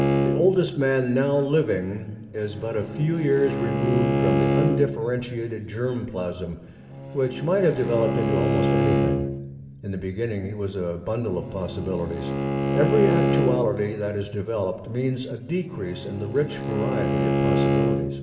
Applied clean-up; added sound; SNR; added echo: none; Bowed string instrument; 1 dB; reverberation time 3.0 s.